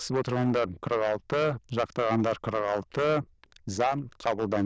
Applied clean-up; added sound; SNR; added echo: neural diffusion model UNIVERSE++.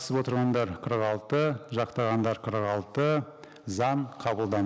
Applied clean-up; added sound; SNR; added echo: none; none; none; none.